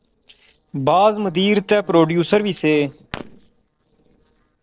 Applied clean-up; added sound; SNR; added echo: neural separator model SepFormer DNS4.